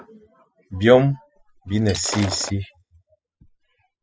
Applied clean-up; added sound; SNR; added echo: classical method spectral subtraction.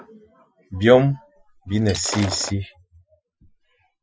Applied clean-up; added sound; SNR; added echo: classical method Wiener filter.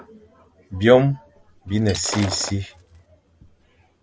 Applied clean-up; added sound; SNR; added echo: none; Shatter; 11 dB; none.